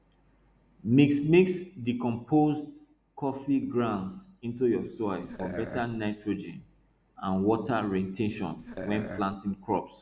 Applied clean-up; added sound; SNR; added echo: none; Burping, eructation; 10 dB; none.